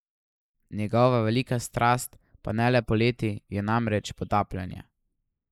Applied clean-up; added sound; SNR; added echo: neural mask model Resemble Enhance denoiser.